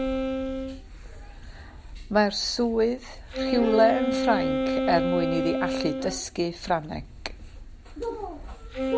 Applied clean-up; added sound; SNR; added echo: none; Wind instrument, woodwind instrument; 3 dB; none.